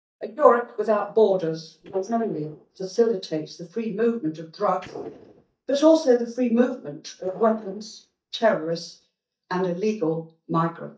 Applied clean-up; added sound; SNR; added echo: neural mask model DeepFilterNet 3.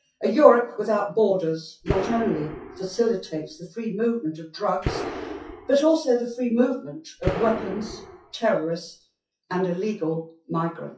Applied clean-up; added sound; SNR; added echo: classical method WPE with log-MMSE.